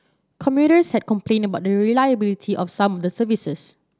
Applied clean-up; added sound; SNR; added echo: none; none; none; none.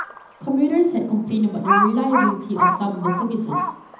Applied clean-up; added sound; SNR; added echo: none; Crow; 2 dB; reverberation time 0.8 s.